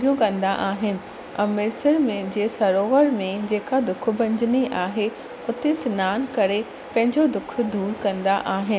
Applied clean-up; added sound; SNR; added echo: none; none; none; none.